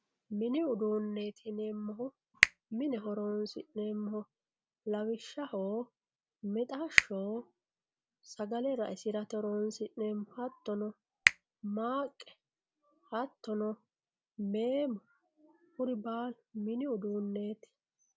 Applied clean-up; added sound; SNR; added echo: none; Finger snapping; -1 dB; none.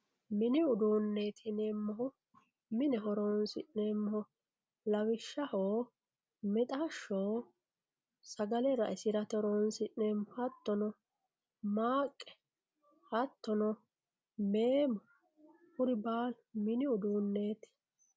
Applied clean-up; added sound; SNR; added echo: none; none; none; none.